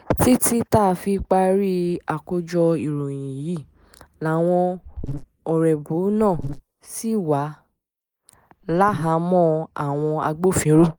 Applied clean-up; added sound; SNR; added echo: neural mask model Resemble Enhance denoiser.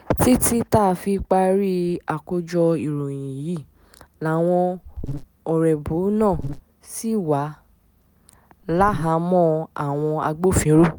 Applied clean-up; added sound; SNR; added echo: none; Buzz; 9 dB; none.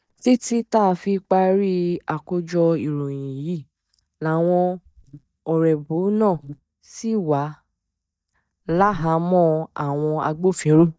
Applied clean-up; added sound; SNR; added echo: neural mask model DeepFilterNet 3.